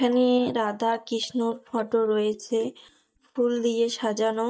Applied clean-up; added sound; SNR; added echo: neural mask model DeepFilterNet 3.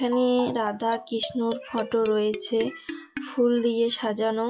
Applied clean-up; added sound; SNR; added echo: classical method WPE with log-MMSE.